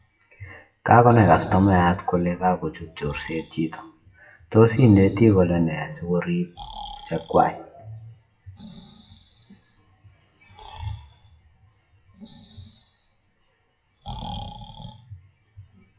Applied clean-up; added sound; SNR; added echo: classical method WPE with log-MMSE.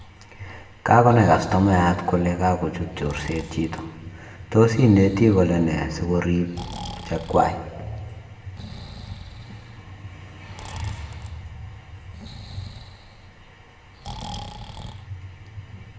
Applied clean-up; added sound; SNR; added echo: none; Breathing; 17 dB; reverberation time 1.4 s.